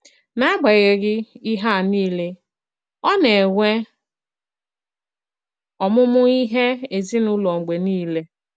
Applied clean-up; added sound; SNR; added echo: none; none; none; none.